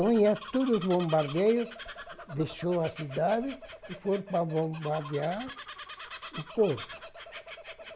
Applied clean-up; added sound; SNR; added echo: none; Bird vocalization, bird call, bird song; 14 dB; none.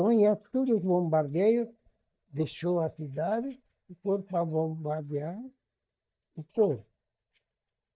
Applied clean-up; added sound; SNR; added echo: neural mask model DeepFilterNet 3.